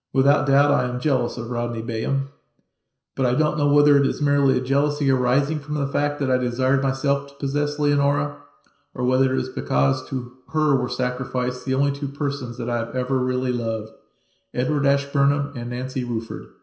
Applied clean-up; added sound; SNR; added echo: none; none; none; reverberation time 0.5 s.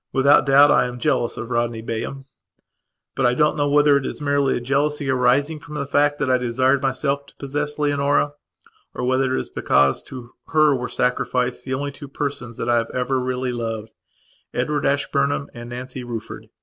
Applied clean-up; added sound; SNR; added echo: none; none; none; none.